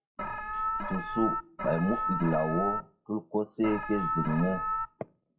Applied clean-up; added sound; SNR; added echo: classical method WPE with log-MMSE.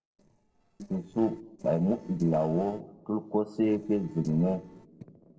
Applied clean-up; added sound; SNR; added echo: neural separator model SepFormer DNS4.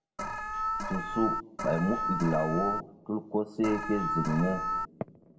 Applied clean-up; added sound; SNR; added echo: none; Alarm; 1 dB; reverberation time 1.1 s.